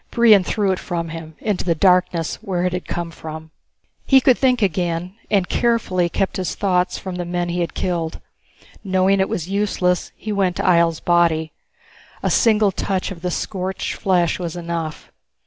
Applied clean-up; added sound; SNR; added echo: none; none; none; none.